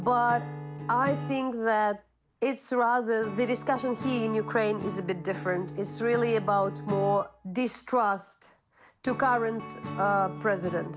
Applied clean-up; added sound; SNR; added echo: none; Acoustic guitar / Strum; 11 dB; none.